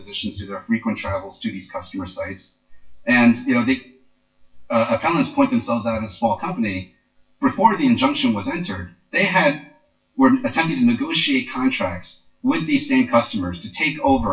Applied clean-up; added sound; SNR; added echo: classical method WPE with log-MMSE.